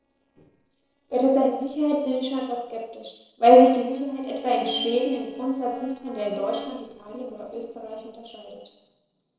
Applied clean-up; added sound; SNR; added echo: neural separator model SepFormer DNS4.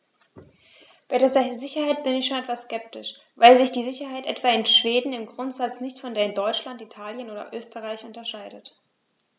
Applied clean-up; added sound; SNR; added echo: none; none; none; none.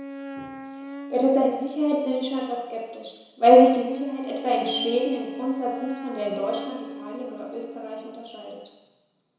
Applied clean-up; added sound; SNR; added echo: none; Wind instrument, woodwind instrument; 14 dB; reverberation time 1.0 s.